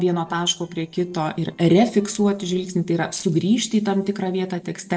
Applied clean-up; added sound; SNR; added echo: neural separator model SepFormer DNS4.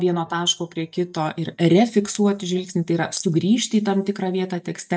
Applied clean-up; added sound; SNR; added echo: neural mask model DeepFilterNet 3.